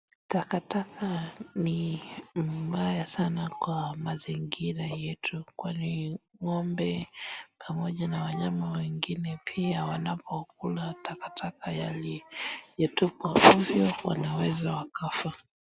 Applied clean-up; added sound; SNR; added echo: none; none; none; none.